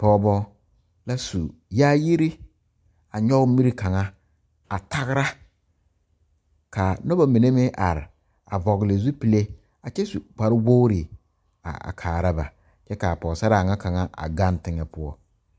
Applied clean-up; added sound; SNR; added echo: none; none; none; none.